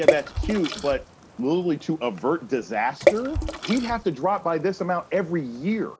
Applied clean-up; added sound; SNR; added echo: none; Water / Splash, splatter; 3 dB; none.